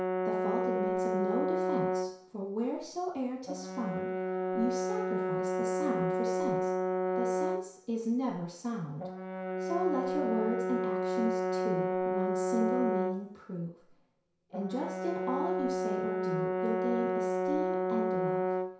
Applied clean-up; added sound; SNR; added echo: none; Brass instrument; -4 dB; reverberation time 0.6 s.